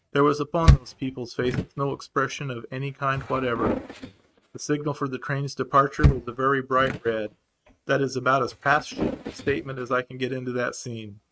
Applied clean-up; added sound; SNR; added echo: neural mask model RNNoise.